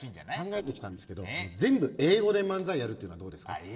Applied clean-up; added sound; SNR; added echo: neural separator model SepFormer DNS4.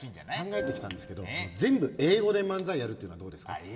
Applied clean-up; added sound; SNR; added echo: none; Keyboard (musical); 13 dB; reverberation time 1.8 s.